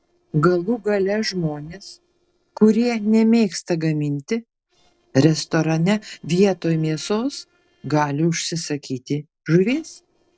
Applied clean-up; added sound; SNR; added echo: neural separator model SepFormer DNS4.